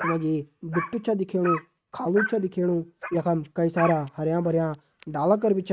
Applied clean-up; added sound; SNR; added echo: neural mask model RNNoise.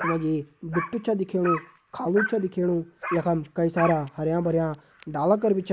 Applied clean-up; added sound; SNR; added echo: none; Dog; 10 dB; none.